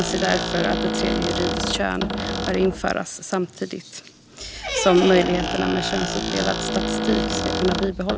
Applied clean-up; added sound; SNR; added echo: none; Squeak; 2 dB; none.